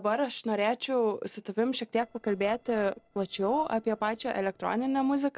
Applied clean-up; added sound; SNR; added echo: neural separator model SepFormer DNS4.